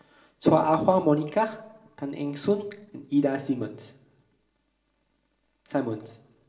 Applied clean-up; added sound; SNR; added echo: none; none; none; reverberation time 0.6 s.